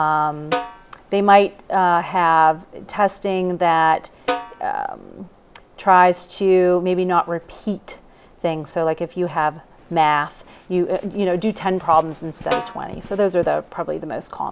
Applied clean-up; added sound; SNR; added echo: none; Snare drum; 11 dB; none.